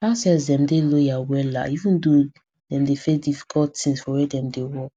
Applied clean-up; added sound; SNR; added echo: none; none; none; none.